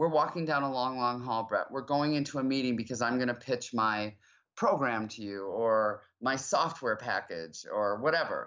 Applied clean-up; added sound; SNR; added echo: none; none; none; none.